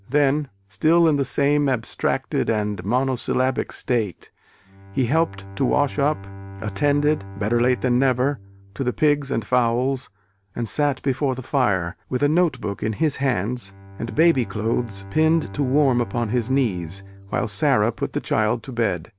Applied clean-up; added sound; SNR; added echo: none; Bowed string instrument; 18 dB; none.